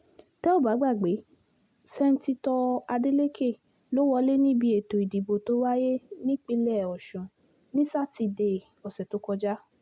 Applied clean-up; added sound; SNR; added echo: none; none; none; none.